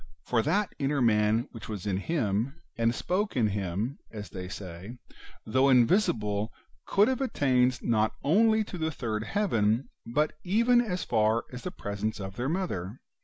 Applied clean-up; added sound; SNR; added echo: none; none; none; none.